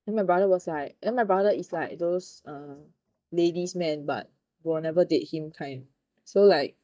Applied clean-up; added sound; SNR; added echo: neural mask model DeepFilterNet 3.